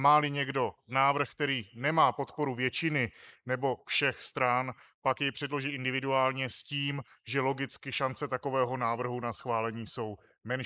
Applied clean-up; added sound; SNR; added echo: neural mask model Resemble Enhance denoiser.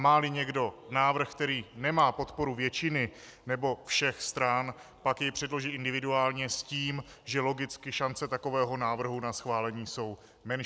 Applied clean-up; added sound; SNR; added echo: none; none; none; none.